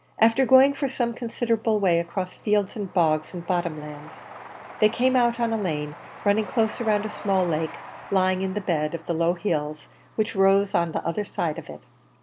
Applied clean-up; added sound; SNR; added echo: none; Train; 19 dB; none.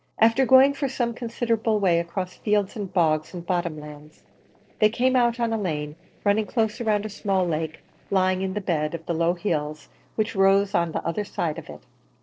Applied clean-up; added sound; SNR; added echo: neural separator model SepFormer DNS4.